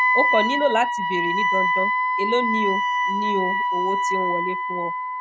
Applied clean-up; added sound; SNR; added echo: none; Wind instrument, woodwind instrument; -4 dB; none.